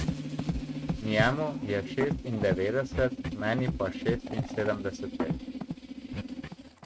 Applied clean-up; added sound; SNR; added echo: neural mask model RNNoise.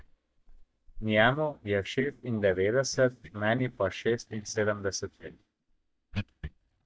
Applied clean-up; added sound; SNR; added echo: neural mask model DeepFilterNet 3.